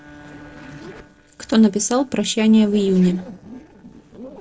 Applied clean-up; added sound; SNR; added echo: neural separator model SepFormer DNS4.